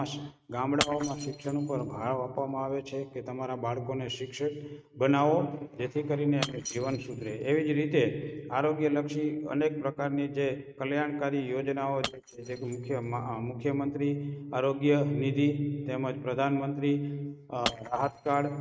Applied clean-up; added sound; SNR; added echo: neural mask model RNNoise.